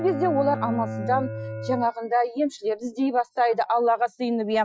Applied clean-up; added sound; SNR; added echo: classical method Wiener filter.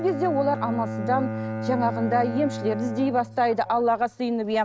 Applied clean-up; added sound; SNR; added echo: none; Bowed string instrument; 8 dB; none.